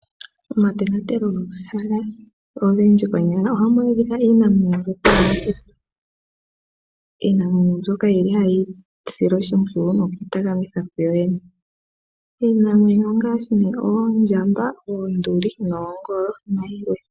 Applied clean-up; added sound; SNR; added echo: none; none; none; none.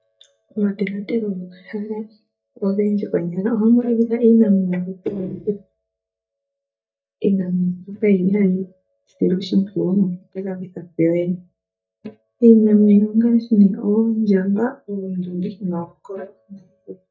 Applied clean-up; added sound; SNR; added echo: neural mask model DeepFilterNet 3.